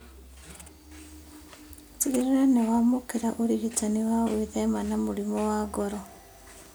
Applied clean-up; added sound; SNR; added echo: none; none; none; none.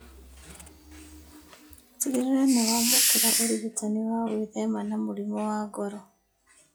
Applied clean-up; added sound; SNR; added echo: classical method log-MMSE.